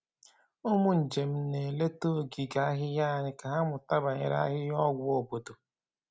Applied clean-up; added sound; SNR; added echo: none; none; none; none.